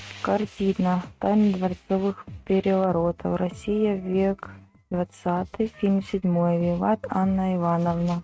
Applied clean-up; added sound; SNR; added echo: neural mask model RNNoise.